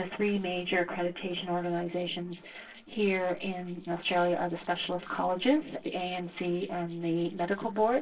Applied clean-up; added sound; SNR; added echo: neural separator model SepFormer DNS4.